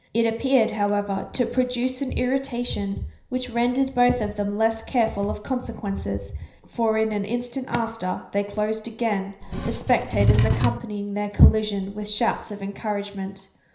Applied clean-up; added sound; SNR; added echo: none; Wood / Tools; -2 dB; reverberation time 0.5 s.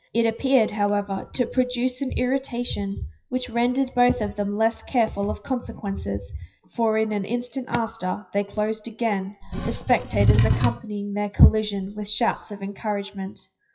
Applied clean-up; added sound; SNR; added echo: classical method WPE with log-MMSE.